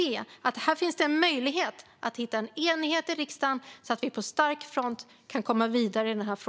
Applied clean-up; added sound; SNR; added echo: none; none; none; none.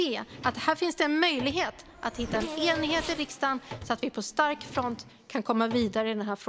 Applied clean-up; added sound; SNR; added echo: none; Race car, auto racing / Accelerating, revving, vroom + Drawer open or close; 12 dB; none.